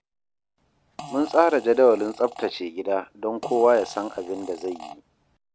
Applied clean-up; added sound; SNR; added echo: none; Fart; 18 dB; none.